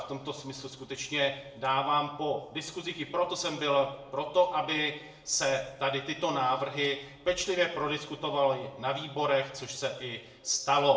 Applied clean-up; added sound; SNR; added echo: none; none; none; reverberation time 0.6 s.